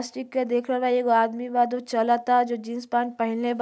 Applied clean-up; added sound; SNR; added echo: none; none; none; none.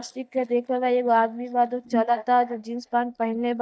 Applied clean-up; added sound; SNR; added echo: neural mask model DeepFilterNet 3.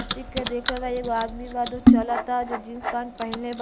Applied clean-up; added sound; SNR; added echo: none; Typing; -4 dB; none.